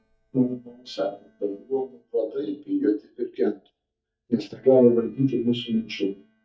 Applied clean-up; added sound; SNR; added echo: neural mask model DeepFilterNet 3.